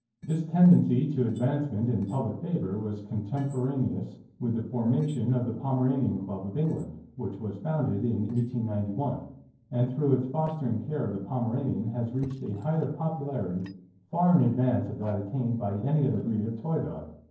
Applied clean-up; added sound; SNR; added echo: neural separator model SepFormer DNS4.